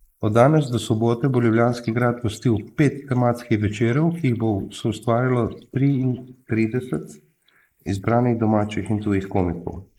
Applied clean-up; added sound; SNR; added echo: neural mask model Resemble Enhance denoiser.